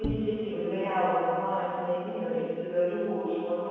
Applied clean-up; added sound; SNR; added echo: neural separator model SepFormer DNS4.